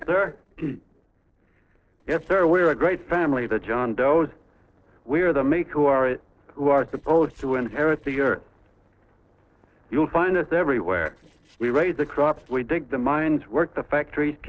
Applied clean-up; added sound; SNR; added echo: neural separator model SepFormer DNS4.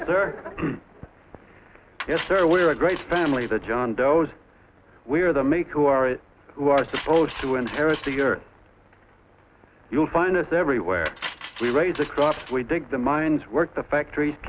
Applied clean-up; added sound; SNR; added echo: none; Cutlery, silverware; 15 dB; none.